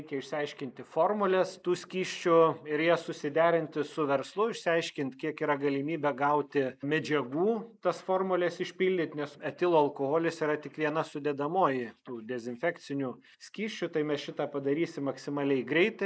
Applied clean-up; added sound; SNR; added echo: neural mask model Resemble Enhance denoiser.